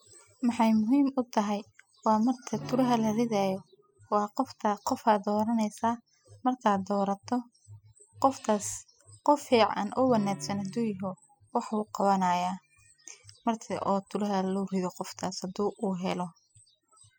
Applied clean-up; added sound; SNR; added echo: classical method spectral subtraction.